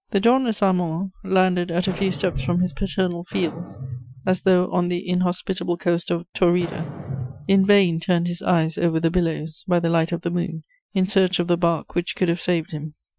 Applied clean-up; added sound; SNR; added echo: classical method Wiener filter.